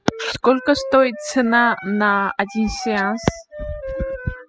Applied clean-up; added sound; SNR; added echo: classical method spectral subtraction.